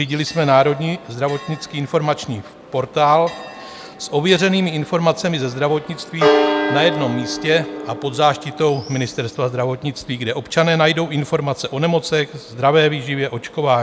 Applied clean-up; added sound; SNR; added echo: none; Church bell; 8 dB; none.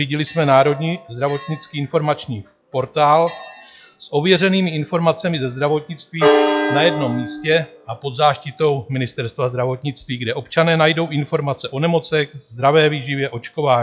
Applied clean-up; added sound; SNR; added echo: classical method log-MMSE.